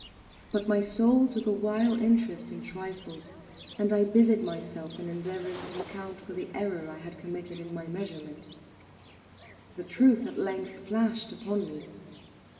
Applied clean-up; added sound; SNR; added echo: none; Cricket; 18 dB; reverberation time 1.7 s.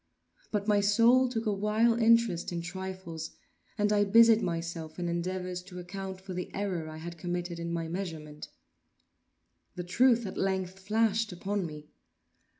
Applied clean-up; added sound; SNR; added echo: none; none; none; none.